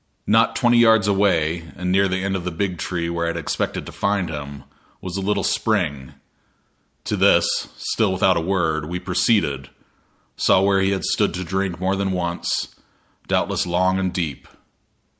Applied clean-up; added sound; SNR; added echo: none; none; none; none.